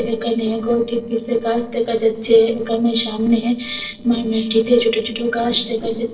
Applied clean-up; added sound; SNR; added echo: neural separator model SepFormer DNS4.